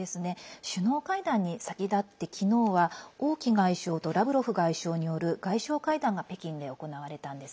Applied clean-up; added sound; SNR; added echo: none; none; none; none.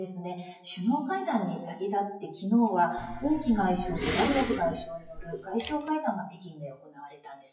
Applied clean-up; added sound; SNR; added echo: classical method WPE with log-MMSE.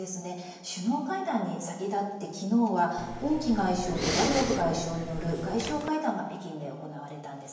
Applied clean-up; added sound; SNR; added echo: none; Respiratory sounds; 5 dB; reverberation time 1.0 s.